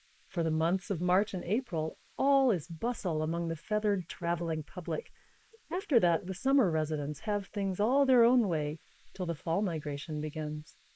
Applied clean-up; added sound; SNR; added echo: neural mask model Resemble Enhance denoiser.